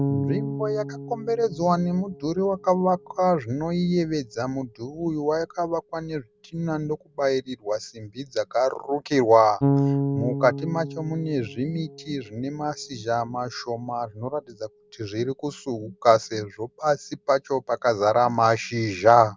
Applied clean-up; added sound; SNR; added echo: none; Bass guitar; 9 dB; none.